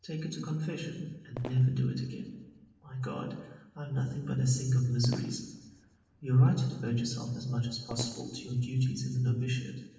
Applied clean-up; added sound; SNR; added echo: none; Fireworks; 17 dB; reverberation time 1.0 s.